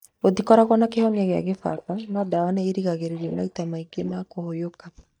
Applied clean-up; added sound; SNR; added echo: neural mask model DeepFilterNet 3.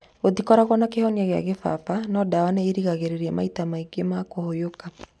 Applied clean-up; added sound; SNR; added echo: none; none; none; none.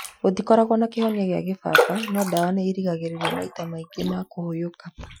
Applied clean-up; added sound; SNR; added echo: classical method Wiener filter.